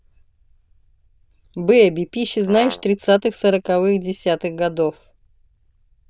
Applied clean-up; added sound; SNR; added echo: neural diffusion model UNIVERSE++.